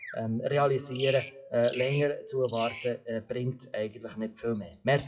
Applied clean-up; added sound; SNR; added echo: classical method WPE with log-MMSE.